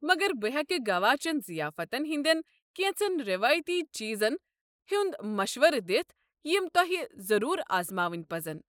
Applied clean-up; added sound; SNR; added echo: neural mask model Resemble Enhance denoiser.